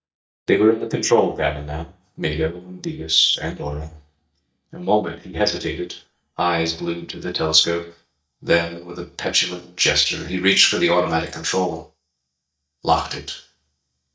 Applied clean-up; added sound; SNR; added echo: neural mask model DeepFilterNet 3.